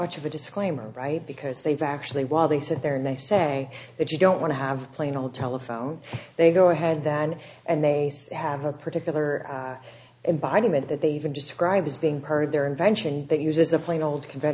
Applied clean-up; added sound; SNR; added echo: none; none; none; none.